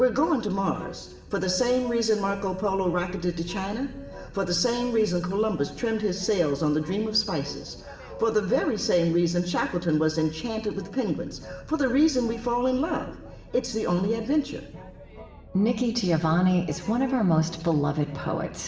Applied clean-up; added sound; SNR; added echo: none; Boat, Water vehicle; 19 dB; reverberation time 0.9 s.